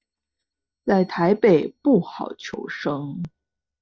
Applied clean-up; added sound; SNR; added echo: neural mask model DeepFilterNet 3.